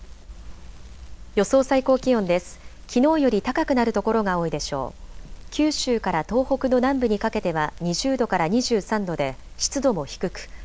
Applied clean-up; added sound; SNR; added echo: none; Crackle; 16 dB; none.